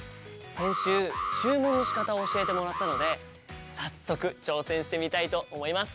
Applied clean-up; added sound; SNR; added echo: none; Alarm; 2 dB; none.